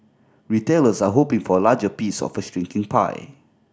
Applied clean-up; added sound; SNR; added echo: none; none; none; none.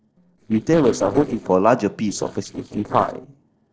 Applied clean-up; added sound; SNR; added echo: neural separator model SepFormer DNS4.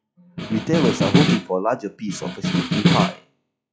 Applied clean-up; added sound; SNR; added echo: classical method log-MMSE.